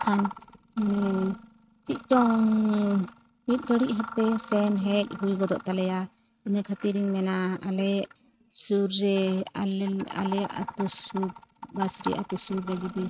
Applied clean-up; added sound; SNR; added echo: neural mask model RNNoise.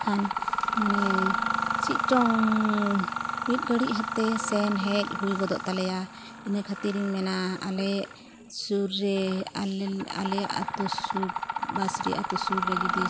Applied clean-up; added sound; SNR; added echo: none; Mechanisms; 2 dB; none.